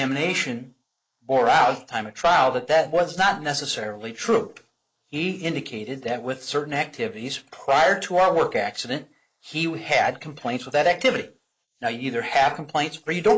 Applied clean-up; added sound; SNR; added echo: neural mask model Resemble Enhance denoiser.